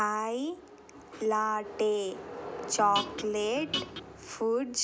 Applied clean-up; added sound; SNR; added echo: none; Guitar; 5 dB; none.